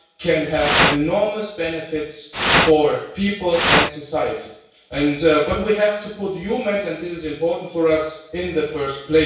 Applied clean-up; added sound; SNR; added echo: none; Fire; -5 dB; reverberation time 0.6 s.